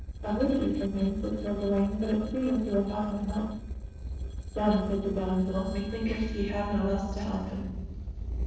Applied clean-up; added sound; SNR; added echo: neural separator model SepFormer DNS4.